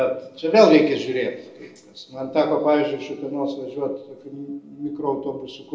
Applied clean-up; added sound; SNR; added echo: none; none; none; reverberation time 1.0 s.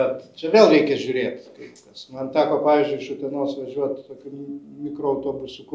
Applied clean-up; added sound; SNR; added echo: none; none; none; none.